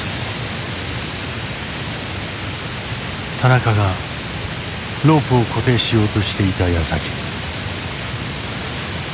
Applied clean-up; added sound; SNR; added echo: none; none; none; none.